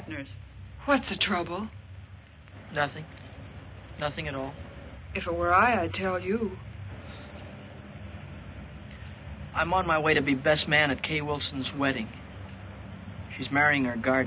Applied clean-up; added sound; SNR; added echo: none; none; none; none.